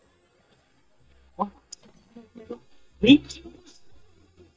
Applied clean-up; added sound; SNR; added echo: neural mask model DeepFilterNet 3.